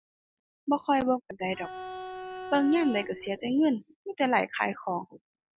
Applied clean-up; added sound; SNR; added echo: none; Bowed string instrument; 10 dB; none.